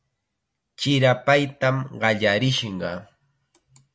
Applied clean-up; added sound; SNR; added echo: none; none; none; none.